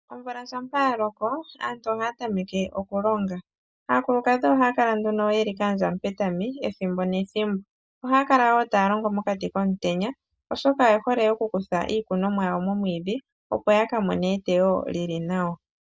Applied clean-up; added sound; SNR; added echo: none; none; none; none.